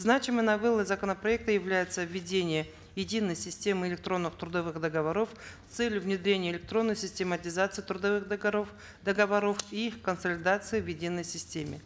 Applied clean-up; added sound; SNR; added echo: none; none; none; none.